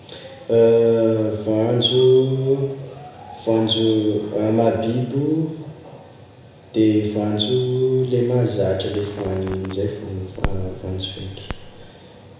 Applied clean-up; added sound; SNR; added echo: none; Crackle; 12 dB; reverberation time 1.0 s.